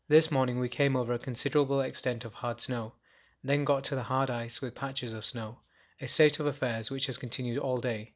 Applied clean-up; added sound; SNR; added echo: none; none; none; none.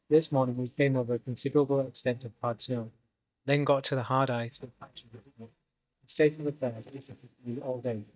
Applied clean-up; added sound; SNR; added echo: neural mask model DeepFilterNet 3.